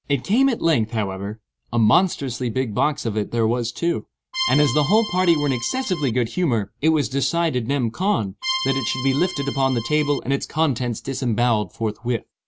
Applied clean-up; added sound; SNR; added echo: none; Accordion; 8 dB; none.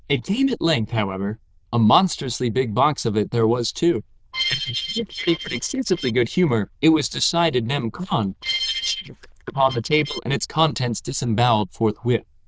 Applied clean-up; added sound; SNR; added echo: neural diffusion model UNIVERSE++.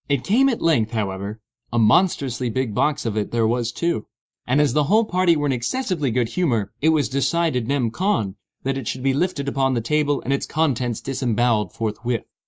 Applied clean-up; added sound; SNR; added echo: neural mask model Resemble Enhance denoiser.